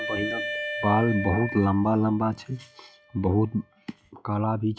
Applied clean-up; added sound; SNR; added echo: classical method log-MMSE.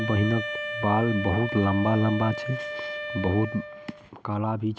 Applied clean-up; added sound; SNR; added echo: none; Wind instrument, woodwind instrument; 8 dB; none.